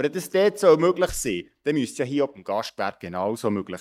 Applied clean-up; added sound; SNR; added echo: neural mask model DeepFilterNet 3.